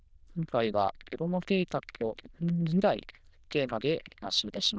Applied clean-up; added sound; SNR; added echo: neural diffusion model UNIVERSE++.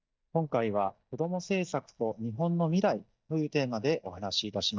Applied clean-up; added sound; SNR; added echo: neural mask model DeepFilterNet 3.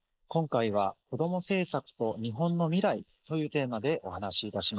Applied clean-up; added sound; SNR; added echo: neural mask model Resemble Enhance denoiser.